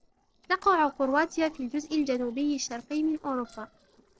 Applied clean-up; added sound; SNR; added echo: neural separator model SepFormer DNS4.